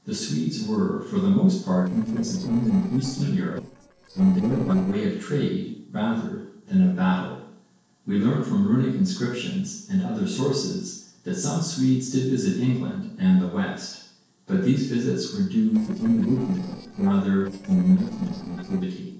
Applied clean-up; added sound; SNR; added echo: neural separator model SepFormer DNS4.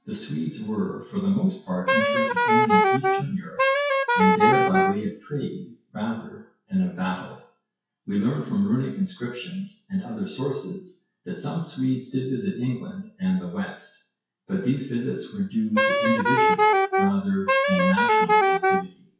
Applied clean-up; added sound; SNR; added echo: classical method WPE with log-MMSE.